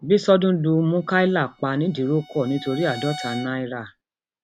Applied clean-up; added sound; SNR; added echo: none; Bowed string instrument; 18 dB; none.